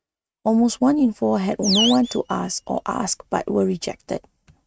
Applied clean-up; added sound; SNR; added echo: neural mask model RNNoise.